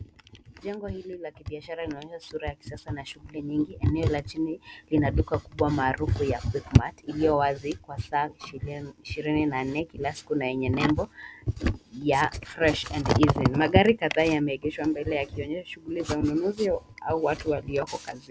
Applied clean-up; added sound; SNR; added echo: none; none; none; none.